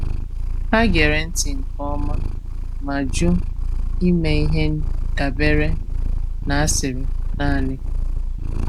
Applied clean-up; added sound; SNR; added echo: none; Purr; -3 dB; none.